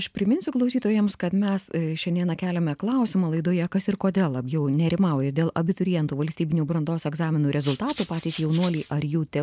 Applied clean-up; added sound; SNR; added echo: none; Rattle (instrument); 17 dB; none.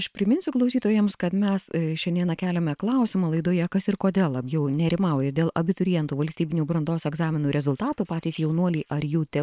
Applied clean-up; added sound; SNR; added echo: neural separator model SepFormer WHAM!.